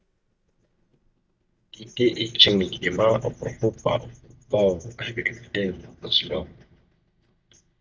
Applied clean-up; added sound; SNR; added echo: neural mask model DeepFilterNet 3.